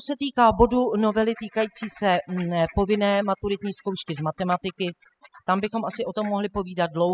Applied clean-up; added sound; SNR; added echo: classical method spectral subtraction.